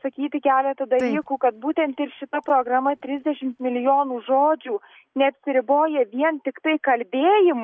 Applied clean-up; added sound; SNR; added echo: none; none; none; none.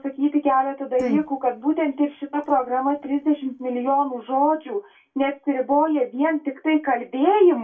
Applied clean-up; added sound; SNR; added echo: none; none; none; reverberation time 0.2 s.